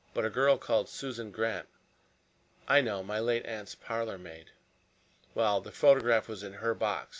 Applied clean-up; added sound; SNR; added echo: none; none; none; none.